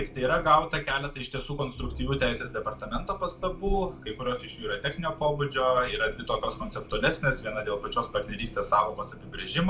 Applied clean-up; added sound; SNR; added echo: none; Musical instrument; 17 dB; reverberation time 0.2 s.